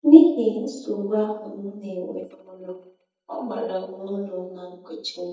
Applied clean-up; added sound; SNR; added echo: neural mask model DeepFilterNet 3.